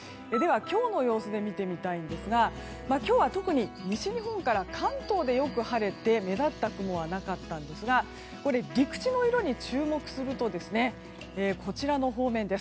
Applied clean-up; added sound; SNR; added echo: none; Wind instrument, woodwind instrument; 19 dB; none.